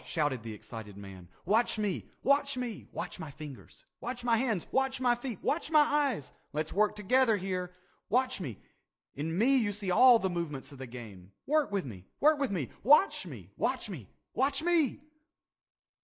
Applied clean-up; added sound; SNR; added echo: none; none; none; none.